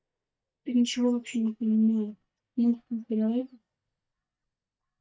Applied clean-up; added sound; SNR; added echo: neural mask model DeepFilterNet 3.